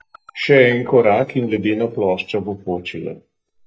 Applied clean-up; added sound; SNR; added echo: neural mask model DeepFilterNet 3.